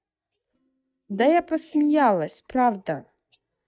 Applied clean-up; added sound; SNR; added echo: neural mask model DeepFilterNet 3.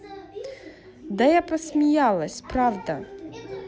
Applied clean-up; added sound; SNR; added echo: none; none; none; none.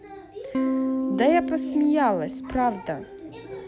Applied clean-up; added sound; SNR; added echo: none; Electric guitar / Strum; 2 dB; none.